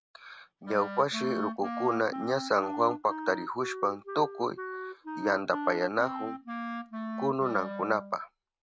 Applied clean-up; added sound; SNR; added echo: neural mask model RNNoise.